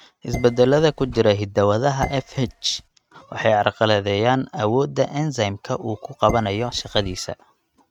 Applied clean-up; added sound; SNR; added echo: neural mask model RNNoise.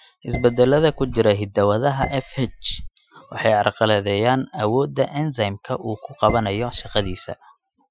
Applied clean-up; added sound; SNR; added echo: classical method Wiener filter.